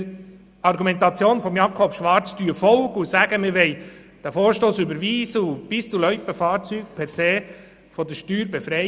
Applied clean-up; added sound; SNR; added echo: none; none; none; none.